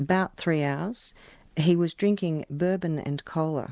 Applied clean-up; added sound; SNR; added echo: none; none; none; none.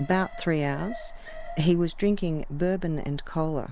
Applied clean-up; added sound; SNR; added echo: none; Alarm; 9 dB; none.